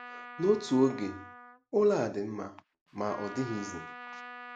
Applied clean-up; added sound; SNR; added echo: none; Trumpet; 15 dB; none.